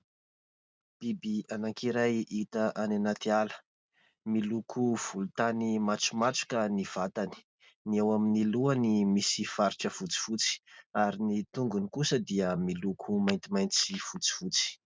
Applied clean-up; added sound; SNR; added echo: none; none; none; none.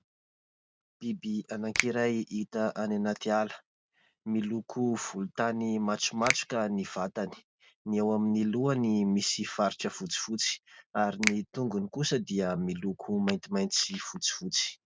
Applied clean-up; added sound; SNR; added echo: none; Finger snapping; 8 dB; none.